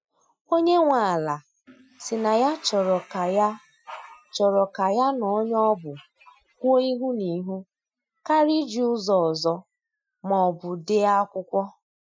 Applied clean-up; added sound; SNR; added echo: classical method Wiener filter.